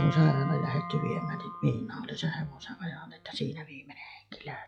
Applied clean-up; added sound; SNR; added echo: classical method log-MMSE.